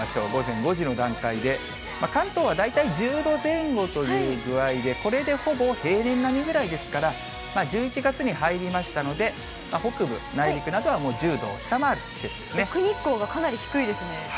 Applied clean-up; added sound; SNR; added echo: none; Train; 18 dB; none.